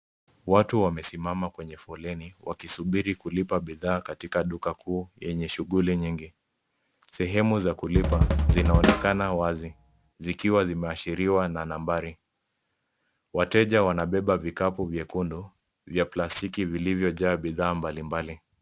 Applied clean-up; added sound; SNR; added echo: none; Drum kit; -3 dB; none.